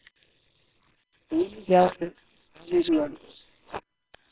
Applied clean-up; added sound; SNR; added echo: neural separator model SepFormer WHAMR!.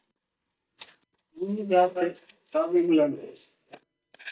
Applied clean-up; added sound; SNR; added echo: neural mask model DeepFilterNet 3.